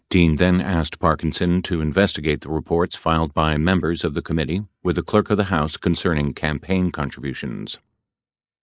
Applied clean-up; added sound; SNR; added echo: neural mask model Resemble Enhance denoiser.